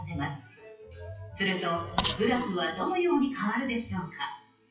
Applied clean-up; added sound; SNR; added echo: classical method WPE with log-MMSE.